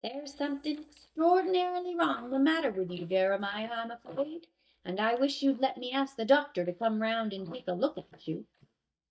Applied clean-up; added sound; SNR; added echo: neural mask model DeepFilterNet 3.